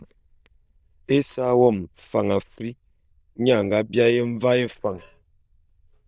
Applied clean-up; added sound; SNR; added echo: neural diffusion model UNIVERSE++.